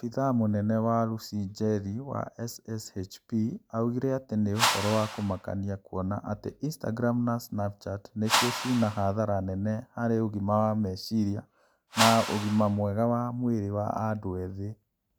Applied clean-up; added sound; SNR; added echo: none; Whoosh, swoosh, swish; 2 dB; none.